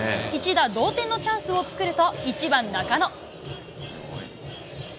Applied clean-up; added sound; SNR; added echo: none; none; none; none.